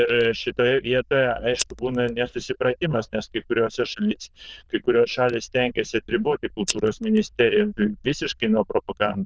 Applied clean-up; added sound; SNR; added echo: neural diffusion model UNIVERSE++.